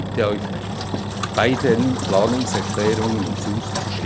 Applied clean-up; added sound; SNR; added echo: none; Engine; 3 dB; none.